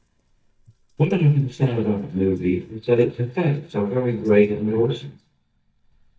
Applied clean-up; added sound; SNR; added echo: neural mask model DeepFilterNet 3.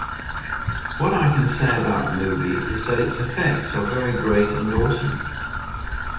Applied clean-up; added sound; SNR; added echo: none; Trickle, dribble / Traffic noise, roadway noise; 5 dB; reverberation time 0.8 s.